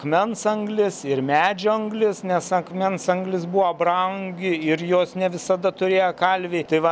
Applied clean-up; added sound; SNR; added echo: none; none; none; none.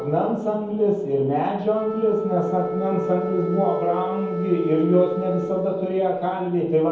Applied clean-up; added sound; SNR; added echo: none; Wind instrument, woodwind instrument; 8 dB; reverberation time 0.9 s.